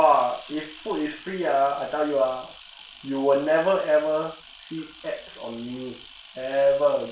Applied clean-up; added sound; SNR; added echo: none; Camera; 20 dB; none.